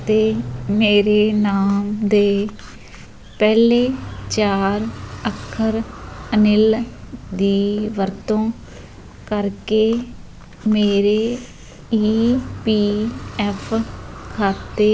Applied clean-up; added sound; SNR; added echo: none; Car; 18 dB; none.